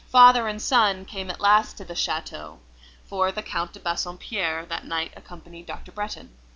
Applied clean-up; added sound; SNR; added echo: none; none; none; none.